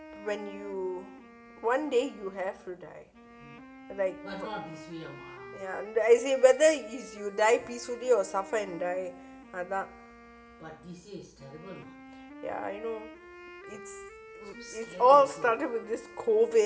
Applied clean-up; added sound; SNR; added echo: none; Wind instrument, woodwind instrument; 18 dB; reverberation time 0.8 s.